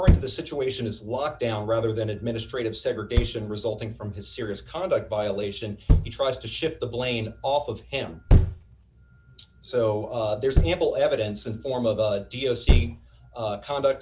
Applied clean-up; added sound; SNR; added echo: none; Thump, thud; 0 dB; none.